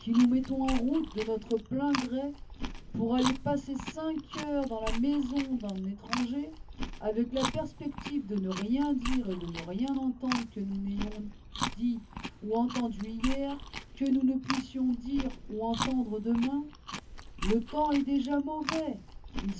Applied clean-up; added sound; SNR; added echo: none; Chewing, mastication; 8 dB; reverberation time 0.3 s.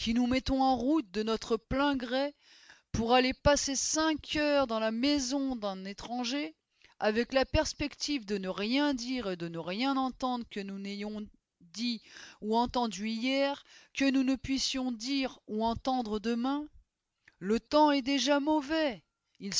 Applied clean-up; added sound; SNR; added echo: none; none; none; none.